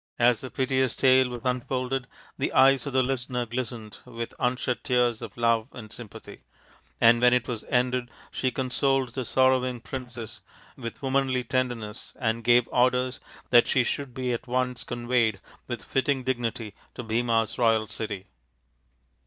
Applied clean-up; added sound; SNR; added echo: neural mask model DeepFilterNet 3.